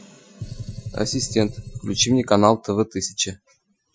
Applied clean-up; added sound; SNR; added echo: classical method Wiener filter.